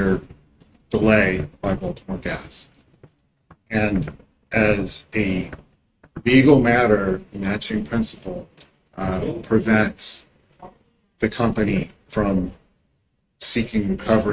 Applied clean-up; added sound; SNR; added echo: neural mask model RNNoise.